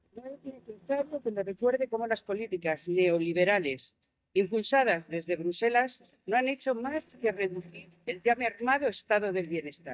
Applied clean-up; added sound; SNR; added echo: neural mask model DeepFilterNet 3.